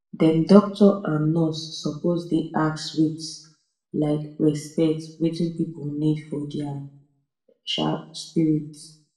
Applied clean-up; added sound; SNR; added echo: none; none; none; reverberation time 0.4 s.